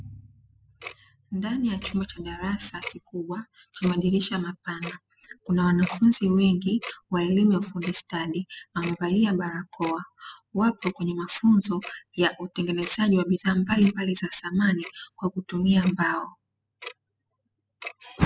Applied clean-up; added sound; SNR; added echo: classical method spectral subtraction.